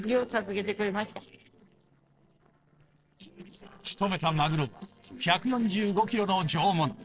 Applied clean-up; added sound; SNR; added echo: neural separator model SepFormer DNS4.